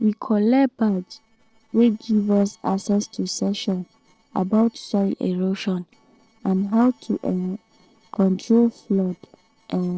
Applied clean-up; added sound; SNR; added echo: neural separator model SepFormer DNS4.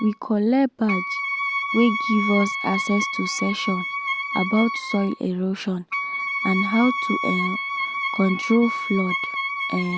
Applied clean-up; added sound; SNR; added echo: none; Wind instrument, woodwind instrument; 4 dB; none.